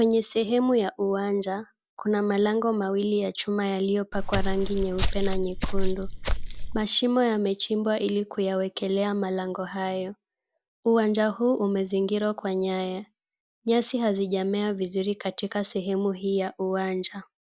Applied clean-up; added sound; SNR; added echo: none; Walk, footsteps; -2 dB; none.